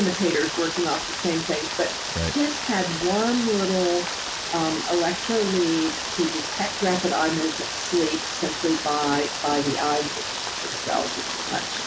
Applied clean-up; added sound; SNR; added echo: none; Rain; 4 dB; none.